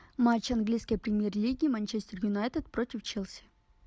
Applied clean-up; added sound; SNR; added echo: none; none; none; none.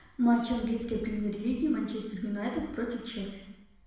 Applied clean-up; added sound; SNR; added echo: none; none; none; reverberation time 0.9 s.